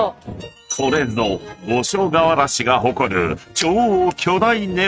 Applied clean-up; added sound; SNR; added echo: neural mask model RNNoise.